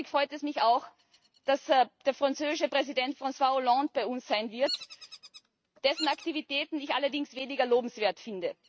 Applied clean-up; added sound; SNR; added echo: neural mask model RNNoise.